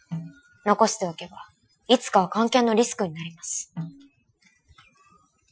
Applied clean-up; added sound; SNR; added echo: classical method Wiener filter.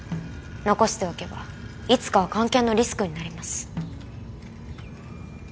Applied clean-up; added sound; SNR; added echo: none; Snare drum; 15 dB; none.